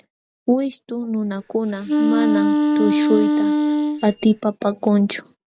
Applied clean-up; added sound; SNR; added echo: none; Wind instrument, woodwind instrument; -3 dB; none.